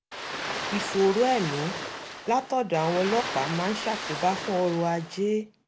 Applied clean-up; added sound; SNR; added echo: none; Ocean; 7 dB; none.